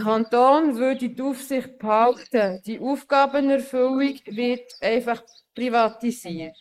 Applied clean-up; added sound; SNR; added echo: neural mask model Resemble Enhance denoiser.